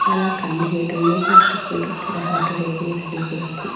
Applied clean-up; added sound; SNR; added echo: none; Cricket; -2 dB; reverberation time 0.8 s.